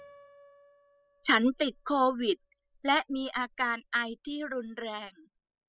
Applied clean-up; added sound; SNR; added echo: classical method spectral subtraction.